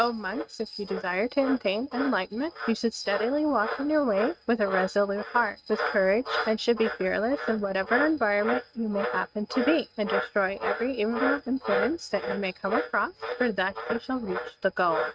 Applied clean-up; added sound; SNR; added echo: neural mask model RNNoise.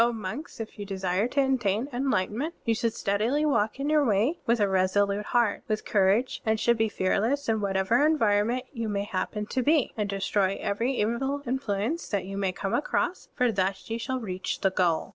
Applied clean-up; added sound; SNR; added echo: none; none; none; none.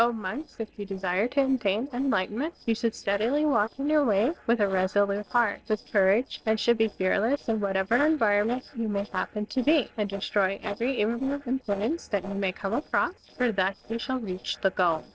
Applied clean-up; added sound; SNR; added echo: neural separator model SepFormer DNS4.